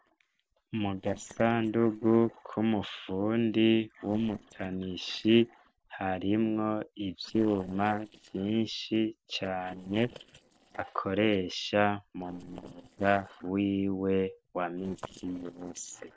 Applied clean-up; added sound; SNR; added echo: neural separator model SepFormer DNS4.